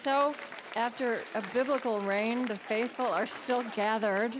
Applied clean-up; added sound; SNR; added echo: none; Applause; 13 dB; none.